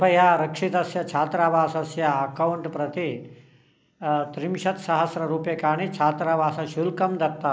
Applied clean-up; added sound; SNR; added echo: neural mask model Resemble Enhance denoiser.